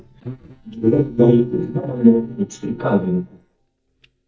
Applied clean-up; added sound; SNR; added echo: neural mask model DeepFilterNet 3.